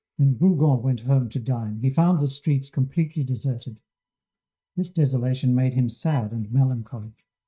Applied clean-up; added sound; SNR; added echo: neural mask model DeepFilterNet 3.